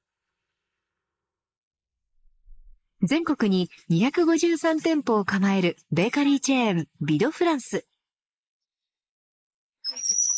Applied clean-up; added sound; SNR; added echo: neural mask model Resemble Enhance denoiser.